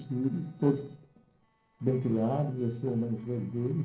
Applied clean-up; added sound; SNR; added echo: neural separator model SepFormer DNS4.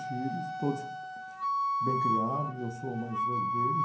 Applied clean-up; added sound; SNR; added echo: none; Wind instrument, woodwind instrument; -4 dB; reverberation time 0.6 s.